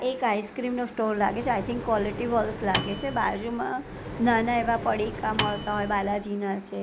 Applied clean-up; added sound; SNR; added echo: none; Microwave oven; 7 dB; none.